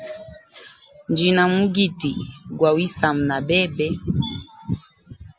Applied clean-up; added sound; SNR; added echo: none; none; none; none.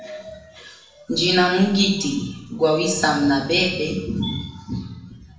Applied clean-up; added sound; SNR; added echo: none; none; none; reverberation time 0.8 s.